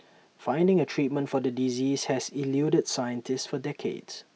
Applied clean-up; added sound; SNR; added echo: none; none; none; none.